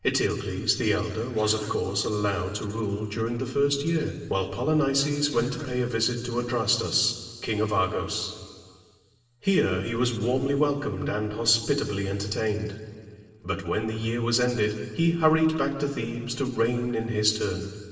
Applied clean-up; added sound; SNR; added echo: none; Cough; 19 dB; reverberation time 2.0 s.